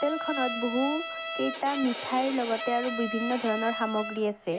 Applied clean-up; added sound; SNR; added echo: none; Bowed string instrument; 6 dB; none.